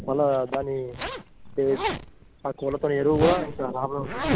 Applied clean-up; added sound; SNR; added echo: none; Zipper (clothing); 6 dB; none.